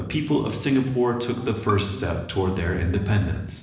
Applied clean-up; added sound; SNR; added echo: neural separator model SepFormer DNS4.